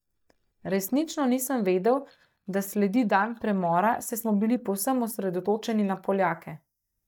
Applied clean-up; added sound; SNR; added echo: neural mask model DeepFilterNet 3.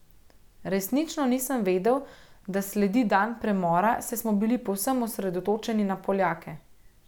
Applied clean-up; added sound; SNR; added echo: none; none; none; none.